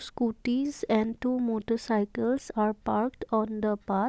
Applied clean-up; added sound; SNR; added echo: none; none; none; none.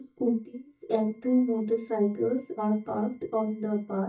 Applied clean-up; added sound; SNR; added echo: neural mask model DeepFilterNet 3.